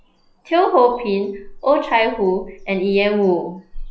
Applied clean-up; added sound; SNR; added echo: classical method log-MMSE.